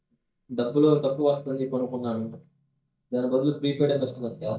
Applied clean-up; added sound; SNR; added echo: neural mask model DeepFilterNet 3.